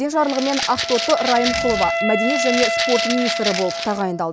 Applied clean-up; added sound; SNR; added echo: none; Rattle (instrument) + Wind instrument, woodwind instrument; 2 dB; none.